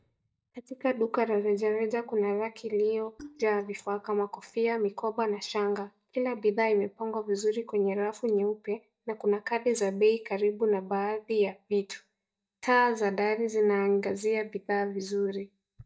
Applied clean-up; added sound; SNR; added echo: neural mask model DeepFilterNet 3.